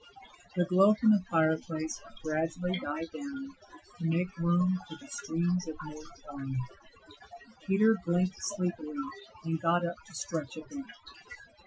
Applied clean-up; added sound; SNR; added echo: classical method Wiener filter.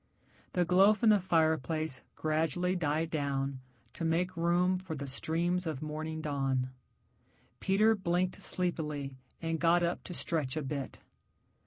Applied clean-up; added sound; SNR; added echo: none; none; none; none.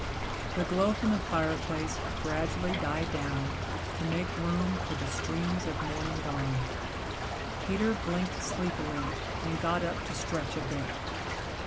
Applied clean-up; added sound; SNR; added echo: none; Stream / Trickle, dribble; 1 dB; none.